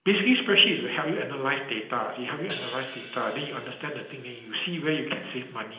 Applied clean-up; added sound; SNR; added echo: none; Hi-hat; 16 dB; reverberation time 0.8 s.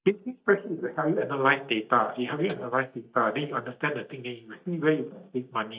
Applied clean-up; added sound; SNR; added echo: neural mask model DeepFilterNet 3.